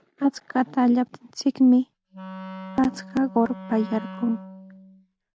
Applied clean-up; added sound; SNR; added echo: none; Wind instrument, woodwind instrument; 15 dB; none.